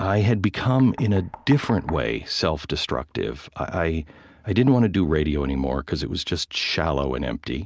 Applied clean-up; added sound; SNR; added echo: none; Knock; 19 dB; none.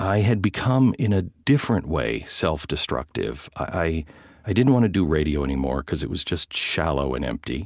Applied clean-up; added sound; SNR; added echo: none; none; none; none.